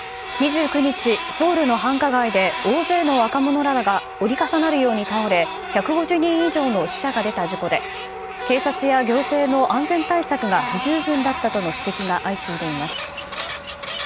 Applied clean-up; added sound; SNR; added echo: none; Printer; 8 dB; none.